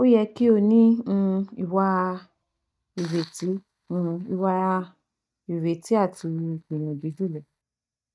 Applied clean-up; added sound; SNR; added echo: neural mask model DeepFilterNet 3.